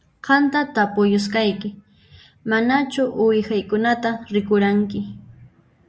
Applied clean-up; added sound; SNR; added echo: none; none; none; none.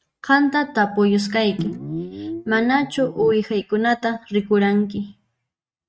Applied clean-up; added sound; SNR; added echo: neural mask model RNNoise.